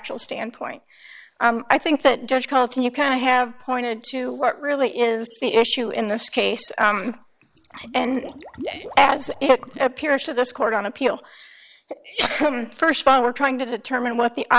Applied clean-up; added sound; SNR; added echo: neural separator model SepFormer DNS4.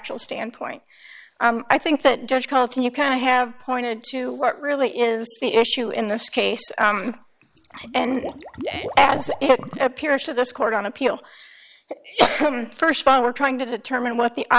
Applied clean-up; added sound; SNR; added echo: none; Water / Liquid; 13 dB; none.